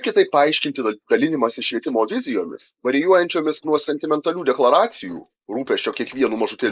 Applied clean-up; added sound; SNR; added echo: neural mask model Resemble Enhance denoiser.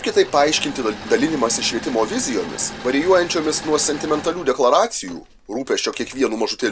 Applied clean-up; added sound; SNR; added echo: none; Engine / Mechanisms; 14 dB; none.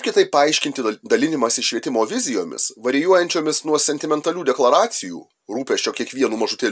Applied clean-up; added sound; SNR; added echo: none; none; none; none.